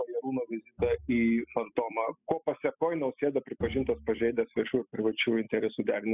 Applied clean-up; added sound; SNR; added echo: classical method spectral subtraction.